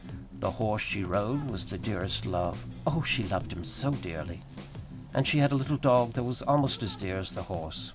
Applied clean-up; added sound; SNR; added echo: none; Walk, footsteps + Drum kit; 11 dB; none.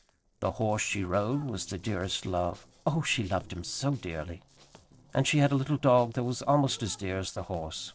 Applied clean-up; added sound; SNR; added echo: neural separator model SepFormer DNS4.